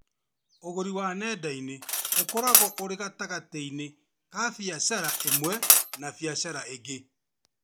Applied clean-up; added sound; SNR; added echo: none; Cutlery, silverware; -4 dB; none.